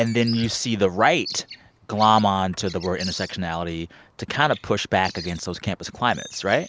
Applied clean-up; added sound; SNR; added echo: none; Bird vocalization, bird call, bird song; 17 dB; none.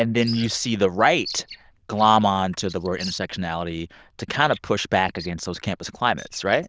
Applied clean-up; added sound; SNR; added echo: neural diffusion model UNIVERSE++.